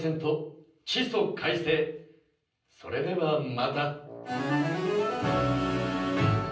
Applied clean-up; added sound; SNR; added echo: none; Wind instrument, woodwind instrument; 19 dB; reverberation time 0.6 s.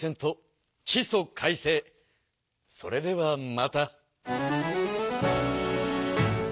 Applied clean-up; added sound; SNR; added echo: none; none; none; none.